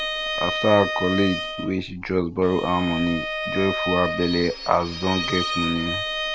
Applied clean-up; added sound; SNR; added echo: none; Bowed string instrument; 4 dB; none.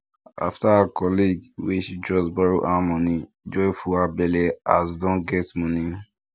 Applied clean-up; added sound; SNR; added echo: none; none; none; none.